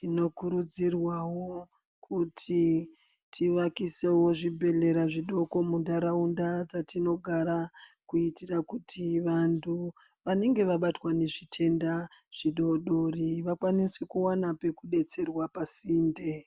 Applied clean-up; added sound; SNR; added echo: none; none; none; none.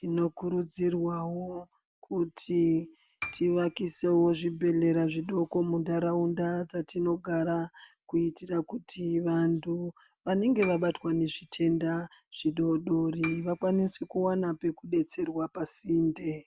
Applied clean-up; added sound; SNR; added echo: none; Piano; 16 dB; none.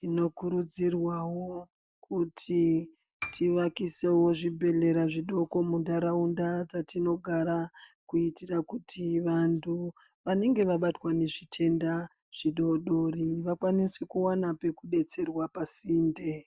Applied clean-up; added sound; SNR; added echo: neural mask model DeepFilterNet 3.